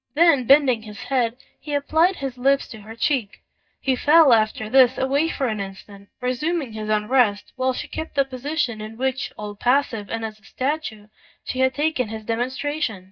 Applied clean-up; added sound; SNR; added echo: neural mask model DeepFilterNet 3.